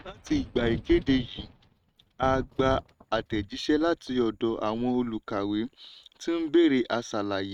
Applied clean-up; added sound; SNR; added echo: neural mask model RNNoise.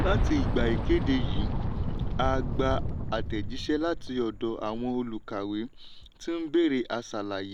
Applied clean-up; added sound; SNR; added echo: none; Boom; 0 dB; none.